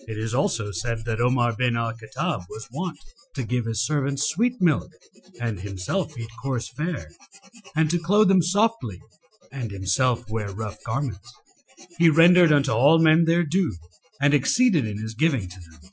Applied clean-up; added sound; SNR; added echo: classical method Wiener filter.